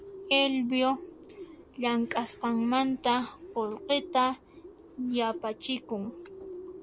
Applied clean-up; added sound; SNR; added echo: none; Bird; 16 dB; none.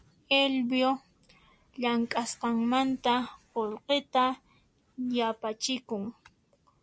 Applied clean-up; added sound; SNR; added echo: none; none; none; none.